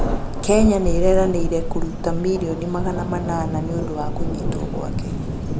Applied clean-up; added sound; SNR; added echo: none; Thunder; 0 dB; none.